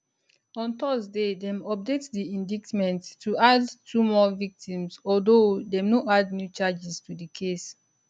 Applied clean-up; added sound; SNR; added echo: none; none; none; none.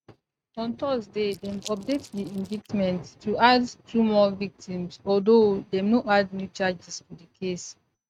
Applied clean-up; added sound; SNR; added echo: neural mask model RNNoise.